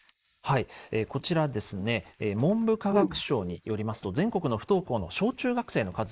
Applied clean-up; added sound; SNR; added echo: neural mask model Resemble Enhance denoiser.